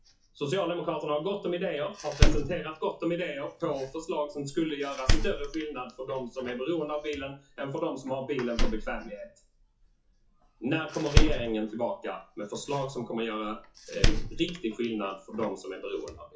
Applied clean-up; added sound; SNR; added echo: classical method WPE with log-MMSE.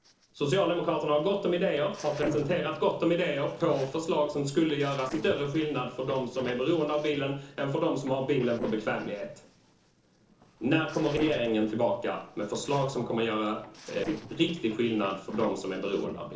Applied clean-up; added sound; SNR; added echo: neural separator model SepFormer DNS4.